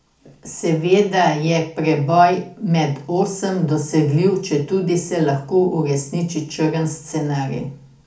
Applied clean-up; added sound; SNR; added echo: none; none; none; reverberation time 0.4 s.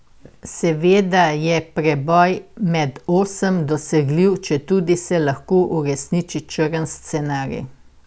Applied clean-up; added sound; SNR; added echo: none; none; none; none.